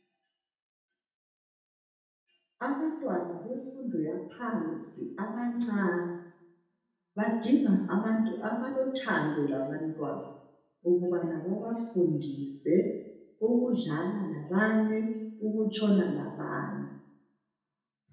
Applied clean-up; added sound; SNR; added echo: none; none; none; reverberation time 0.8 s.